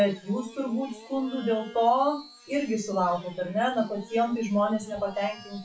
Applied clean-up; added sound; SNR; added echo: classical method WPE with log-MMSE.